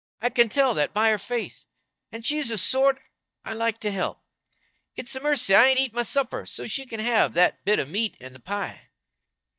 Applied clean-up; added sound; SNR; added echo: neural mask model DeepFilterNet 3.